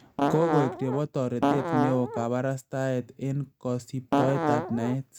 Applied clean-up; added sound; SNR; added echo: neural mask model RNNoise.